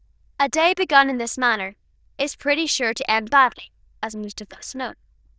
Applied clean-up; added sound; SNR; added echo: neural diffusion model UNIVERSE++.